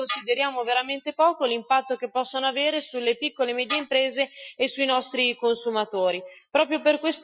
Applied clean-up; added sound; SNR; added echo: classical method Wiener filter.